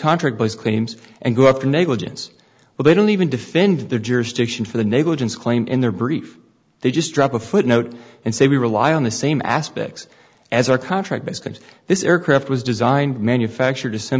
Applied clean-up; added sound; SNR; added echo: none; none; none; none.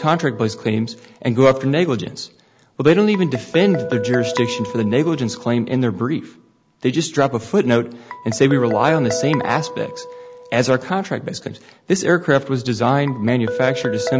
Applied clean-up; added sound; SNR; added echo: none; Guitar; 11 dB; none.